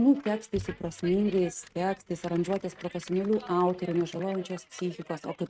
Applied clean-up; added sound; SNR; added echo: neural mask model RNNoise.